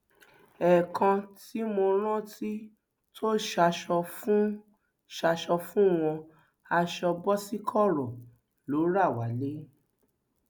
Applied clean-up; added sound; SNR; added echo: none; none; none; none.